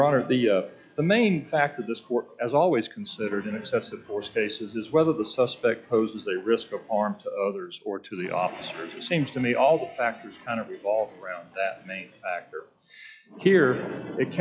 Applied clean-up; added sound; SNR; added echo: classical method log-MMSE.